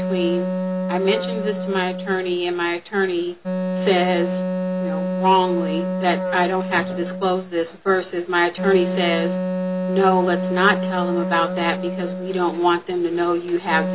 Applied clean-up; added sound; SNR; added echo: none; Wind instrument, woodwind instrument; 3 dB; none.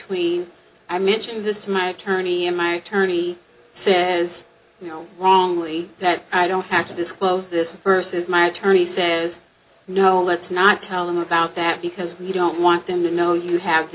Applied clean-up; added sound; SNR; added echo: none; none; none; none.